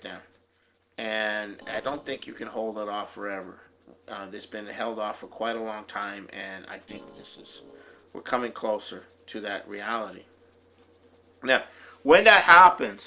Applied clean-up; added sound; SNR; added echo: neural separator model SepFormer DNS4.